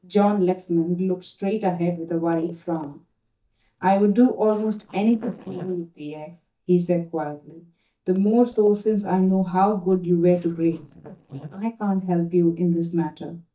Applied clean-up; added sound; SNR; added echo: neural mask model DeepFilterNet 3.